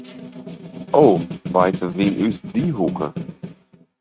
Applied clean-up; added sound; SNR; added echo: neural mask model RNNoise.